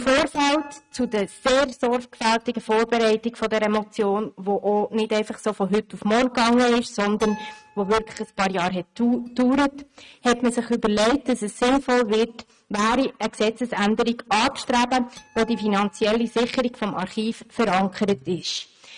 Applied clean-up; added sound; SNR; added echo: neural mask model RNNoise.